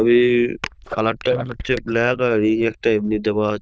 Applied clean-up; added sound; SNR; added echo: neural diffusion model UNIVERSE++.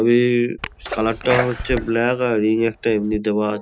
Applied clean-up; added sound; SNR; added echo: none; Sneeze; 10 dB; none.